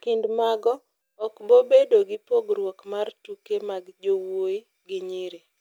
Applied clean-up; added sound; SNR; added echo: none; none; none; none.